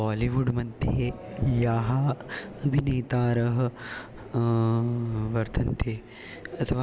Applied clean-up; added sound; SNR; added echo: none; none; none; none.